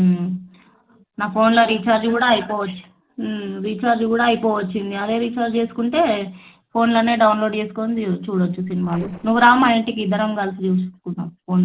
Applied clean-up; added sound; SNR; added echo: neural separator model SepFormer DNS4.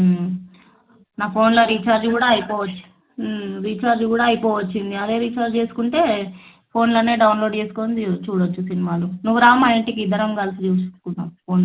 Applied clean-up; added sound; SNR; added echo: none; none; none; none.